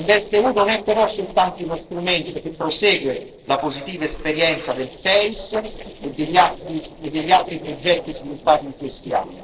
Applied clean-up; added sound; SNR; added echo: neural separator model SepFormer DNS4.